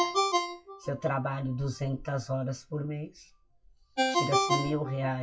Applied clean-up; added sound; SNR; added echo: classical method WPE with log-MMSE.